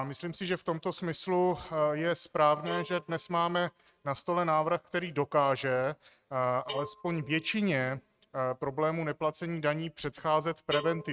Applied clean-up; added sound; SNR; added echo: neural mask model RNNoise.